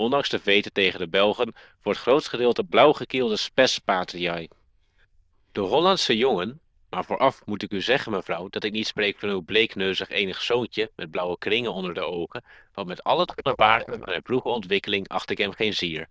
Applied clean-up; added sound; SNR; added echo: neural diffusion model UNIVERSE++.